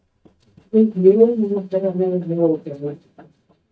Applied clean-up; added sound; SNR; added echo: neural mask model DeepFilterNet 3.